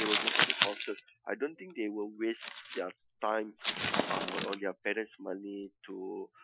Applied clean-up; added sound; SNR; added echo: classical method Wiener filter.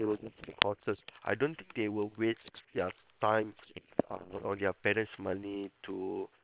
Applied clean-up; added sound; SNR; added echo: neural separator model SepFormer WHAM!.